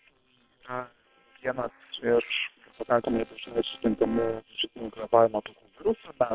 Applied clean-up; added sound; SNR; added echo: neural separator model SepFormer WHAM!.